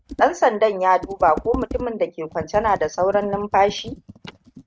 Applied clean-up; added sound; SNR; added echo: neural mask model RNNoise.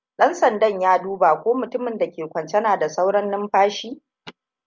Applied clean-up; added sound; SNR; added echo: none; none; none; none.